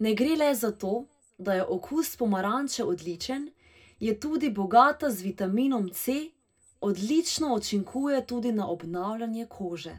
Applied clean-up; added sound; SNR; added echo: none; none; none; reverberation time 0.2 s.